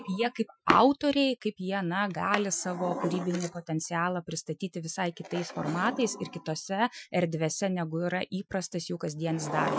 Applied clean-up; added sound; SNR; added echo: classical method Wiener filter.